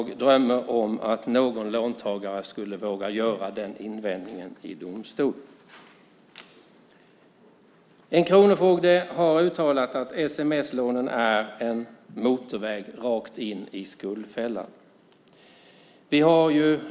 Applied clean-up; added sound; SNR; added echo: none; none; none; none.